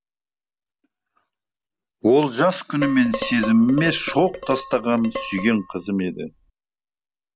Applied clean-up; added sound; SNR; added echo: none; Dishes, pots, and pans; 11 dB; none.